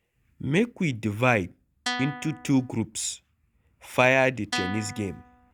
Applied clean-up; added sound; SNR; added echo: none; Guitar; 8 dB; none.